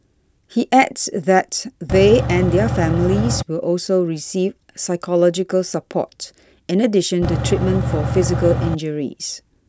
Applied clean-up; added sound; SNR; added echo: none; Engine / Truck / Car; 1 dB; none.